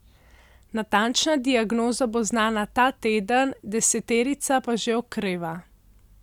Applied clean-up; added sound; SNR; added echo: none; none; none; none.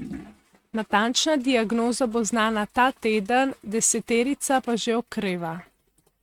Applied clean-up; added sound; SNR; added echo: neural mask model RNNoise.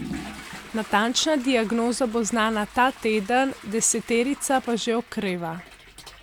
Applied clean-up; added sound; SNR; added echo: none; Toilet flush / Water; 17 dB; none.